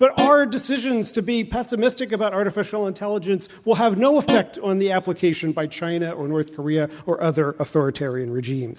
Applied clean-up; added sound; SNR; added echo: none; Guitar; 3 dB; none.